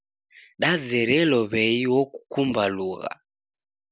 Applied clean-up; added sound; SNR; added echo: none; none; none; none.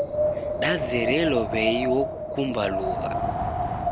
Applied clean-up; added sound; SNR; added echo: none; Wind; -1 dB; none.